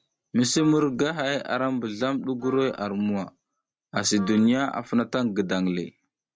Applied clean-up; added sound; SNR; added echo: none; Wind instrument, woodwind instrument; 19 dB; none.